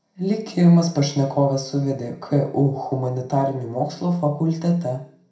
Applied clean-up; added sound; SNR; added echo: none; none; none; reverberation time 0.5 s.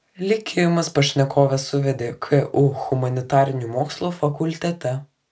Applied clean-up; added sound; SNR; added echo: none; none; none; none.